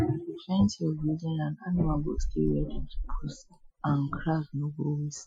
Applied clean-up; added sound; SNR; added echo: classical method Wiener filter.